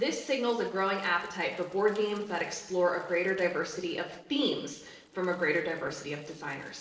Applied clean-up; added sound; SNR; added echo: neural separator model SepFormer DNS4.